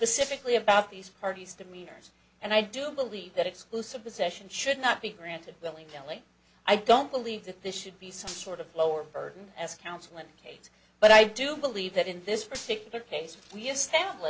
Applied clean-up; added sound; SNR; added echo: none; Gunshot, gunfire; 18 dB; none.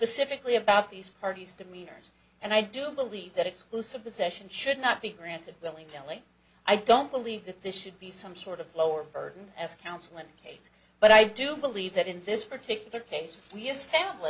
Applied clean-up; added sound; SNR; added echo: none; none; none; none.